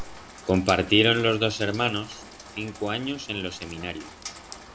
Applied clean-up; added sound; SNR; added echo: none; Rain; 16 dB; none.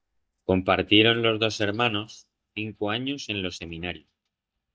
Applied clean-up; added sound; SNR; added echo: neural mask model DeepFilterNet 3.